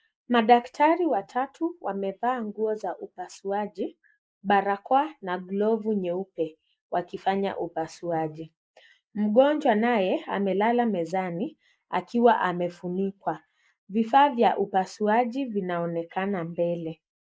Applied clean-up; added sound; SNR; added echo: neural mask model Resemble Enhance denoiser.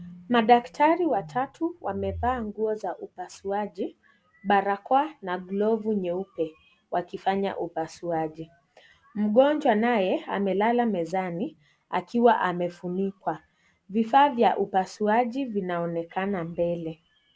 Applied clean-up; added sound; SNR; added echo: none; none; none; none.